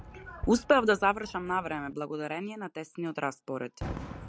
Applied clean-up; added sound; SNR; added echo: none; Fireworks; 14 dB; none.